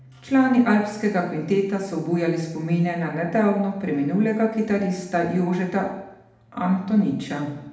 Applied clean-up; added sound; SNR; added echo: none; none; none; reverberation time 0.8 s.